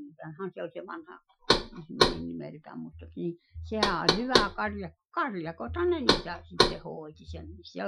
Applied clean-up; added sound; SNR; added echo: classical method Wiener filter.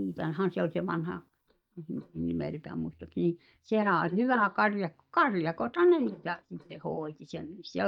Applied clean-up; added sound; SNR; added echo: neural mask model DeepFilterNet 3.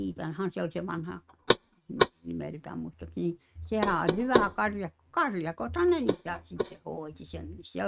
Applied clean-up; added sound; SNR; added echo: neural mask model RNNoise.